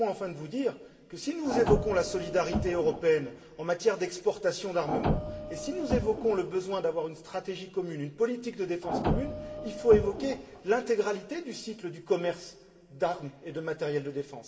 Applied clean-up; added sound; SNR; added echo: none; Printer; 3 dB; reverberation time 2.4 s.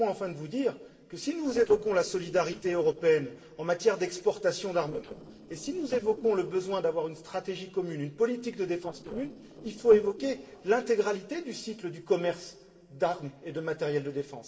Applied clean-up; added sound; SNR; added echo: neural separator model SepFormer DNS4.